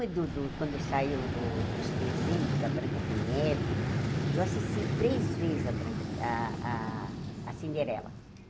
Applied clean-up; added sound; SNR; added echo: none; Vehicle; -2 dB; none.